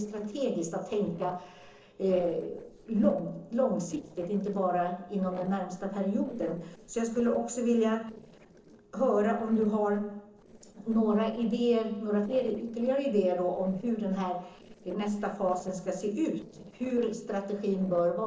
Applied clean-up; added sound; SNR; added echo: neural separator model SepFormer DNS4.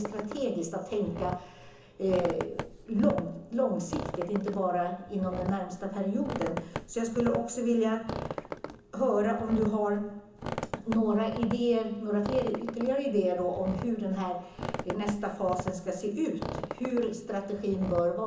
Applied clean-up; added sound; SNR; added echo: none; Squeak; 9 dB; reverberation time 0.8 s.